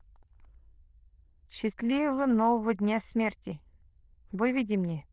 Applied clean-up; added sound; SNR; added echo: neural diffusion model UNIVERSE++.